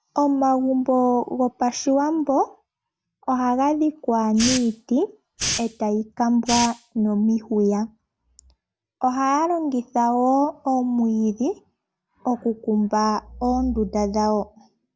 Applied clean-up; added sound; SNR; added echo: none; Hiss; 8 dB; none.